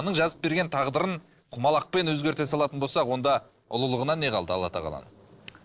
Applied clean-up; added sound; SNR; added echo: neural separator model SepFormer DNS4.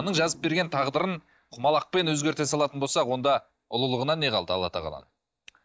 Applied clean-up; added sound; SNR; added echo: neural mask model DeepFilterNet 3.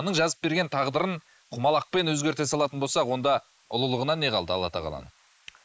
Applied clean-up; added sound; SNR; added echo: neural mask model Resemble Enhance denoiser.